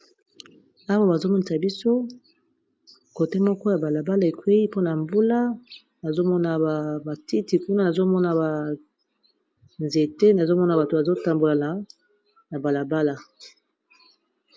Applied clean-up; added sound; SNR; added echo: none; none; none; none.